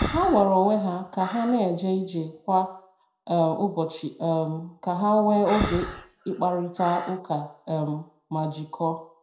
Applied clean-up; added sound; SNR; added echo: none; Breathing; 13 dB; reverberation time 0.5 s.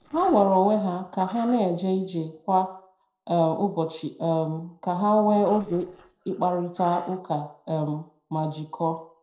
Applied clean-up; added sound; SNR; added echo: neural separator model SepFormer DNS4.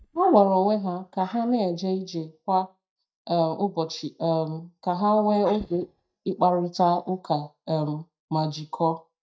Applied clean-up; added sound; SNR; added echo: neural mask model DeepFilterNet 3.